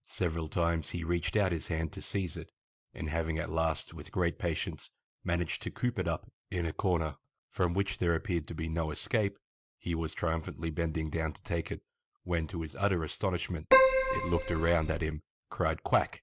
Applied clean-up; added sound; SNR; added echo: none; Keyboard (musical); -5 dB; none.